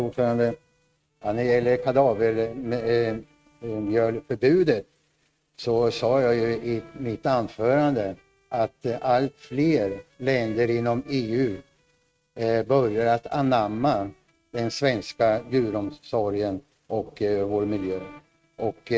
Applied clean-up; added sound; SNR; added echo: neural mask model RNNoise.